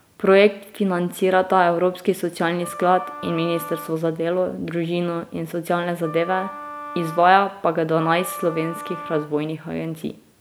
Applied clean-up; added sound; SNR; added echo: none; Wind instrument, woodwind instrument; 13 dB; none.